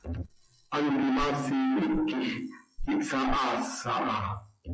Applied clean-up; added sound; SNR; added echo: classical method log-MMSE.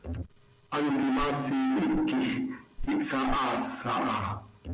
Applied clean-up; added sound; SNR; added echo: none; Walk, footsteps; 12 dB; none.